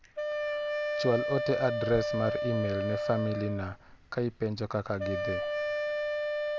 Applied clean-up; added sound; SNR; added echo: none; Wind instrument, woodwind instrument; 0 dB; none.